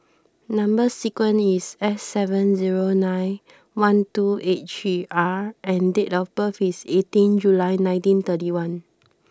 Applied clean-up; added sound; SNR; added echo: none; none; none; none.